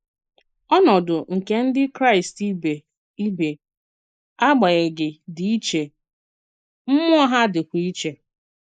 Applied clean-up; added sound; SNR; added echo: neural mask model Resemble Enhance denoiser.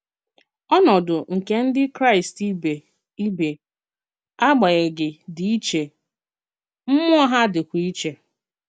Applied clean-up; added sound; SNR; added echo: none; none; none; none.